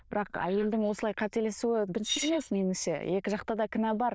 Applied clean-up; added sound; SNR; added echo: neural diffusion model UNIVERSE++.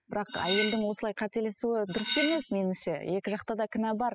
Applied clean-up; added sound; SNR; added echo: classical method spectral subtraction.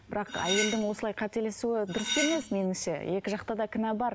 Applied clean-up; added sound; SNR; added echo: none; Cutlery, silverware; 3 dB; none.